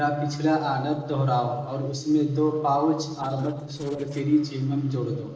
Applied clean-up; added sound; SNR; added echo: neural separator model SepFormer DNS4.